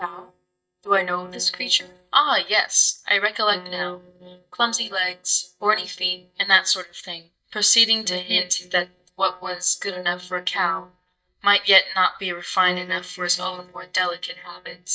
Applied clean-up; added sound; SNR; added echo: neural mask model DeepFilterNet 3.